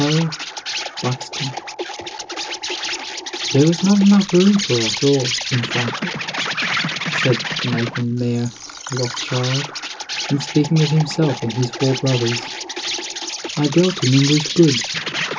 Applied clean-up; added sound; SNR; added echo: none; Insect; 6 dB; reverberation time 0.2 s.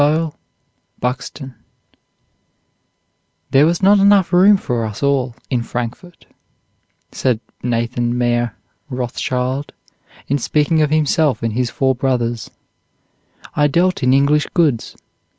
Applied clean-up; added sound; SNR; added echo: none; none; none; none.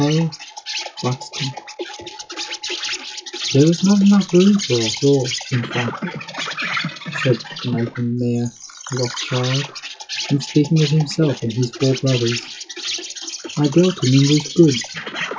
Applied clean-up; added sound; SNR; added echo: classical method WPE with log-MMSE.